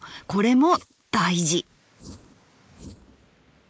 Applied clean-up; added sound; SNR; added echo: neural mask model Resemble Enhance denoiser.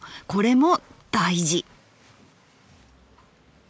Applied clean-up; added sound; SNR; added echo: none; none; none; none.